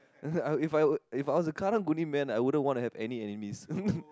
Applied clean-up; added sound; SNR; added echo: none; none; none; none.